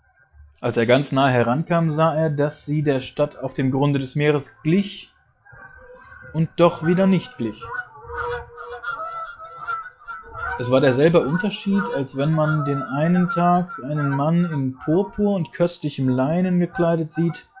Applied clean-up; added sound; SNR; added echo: classical method log-MMSE.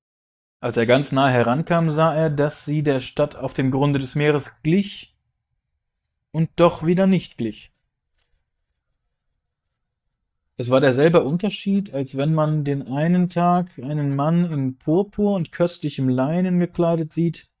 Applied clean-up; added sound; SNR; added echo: neural mask model DeepFilterNet 3.